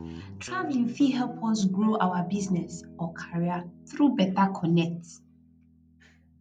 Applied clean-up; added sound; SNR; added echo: none; Guitar; 17 dB; none.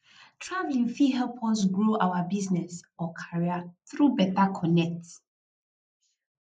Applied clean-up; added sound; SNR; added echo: neural mask model Resemble Enhance denoiser.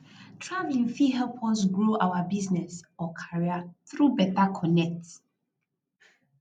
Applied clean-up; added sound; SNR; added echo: none; none; none; none.